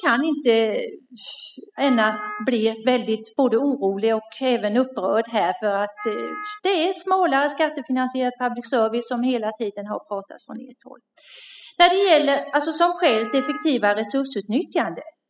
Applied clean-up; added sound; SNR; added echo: classical method spectral subtraction.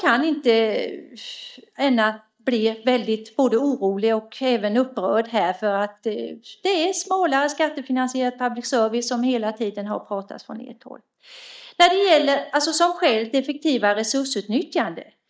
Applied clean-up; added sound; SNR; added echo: neural mask model DeepFilterNet 3.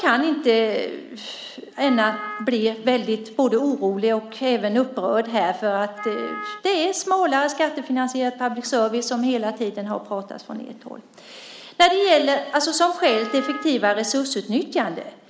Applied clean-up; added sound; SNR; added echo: none; Wind instrument, woodwind instrument; 13 dB; none.